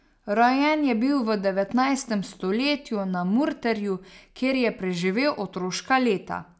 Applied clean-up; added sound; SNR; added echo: none; none; none; none.